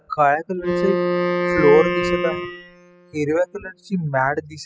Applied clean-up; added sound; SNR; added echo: classical method spectral subtraction.